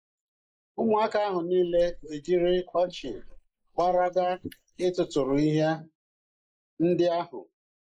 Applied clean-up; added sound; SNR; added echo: neural mask model Resemble Enhance denoiser.